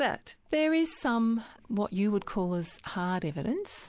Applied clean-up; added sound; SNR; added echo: none; none; none; none.